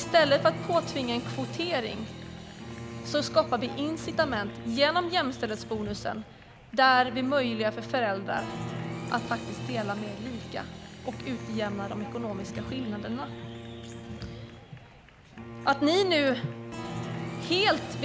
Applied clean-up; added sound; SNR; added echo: none; Applause + Bowed string instrument; 9 dB; none.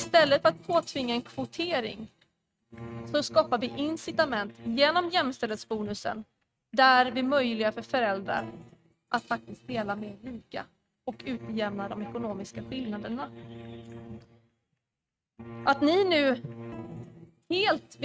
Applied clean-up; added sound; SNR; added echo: neural mask model RNNoise.